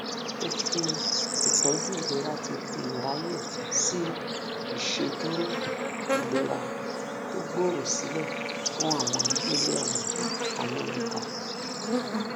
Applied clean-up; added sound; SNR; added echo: none; Bird / Insect; -4 dB; none.